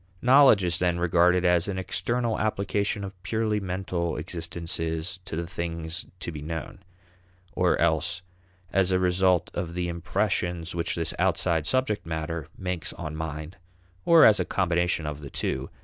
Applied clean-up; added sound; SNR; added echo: none; none; none; none.